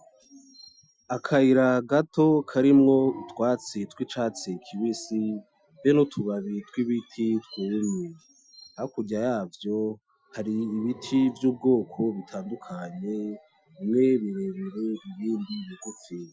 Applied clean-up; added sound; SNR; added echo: classical method Wiener filter.